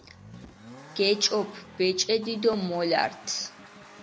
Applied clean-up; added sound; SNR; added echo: none; Accelerating, revving, vroom; 19 dB; none.